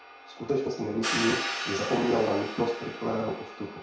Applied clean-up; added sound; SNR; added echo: none; Hi-hat; 6 dB; reverberation time 0.6 s.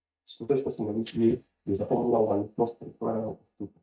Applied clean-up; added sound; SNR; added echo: neural mask model DeepFilterNet 3.